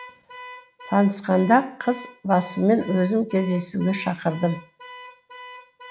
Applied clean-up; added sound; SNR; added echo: none; Alarm / Car; 18 dB; none.